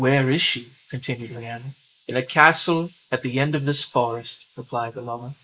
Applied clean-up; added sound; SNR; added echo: neural mask model Resemble Enhance denoiser.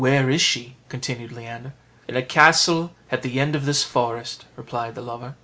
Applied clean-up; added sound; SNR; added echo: none; none; none; none.